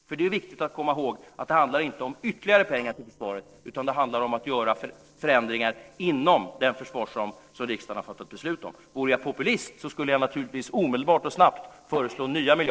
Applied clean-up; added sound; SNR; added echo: neural separator model SepFormer DNS4.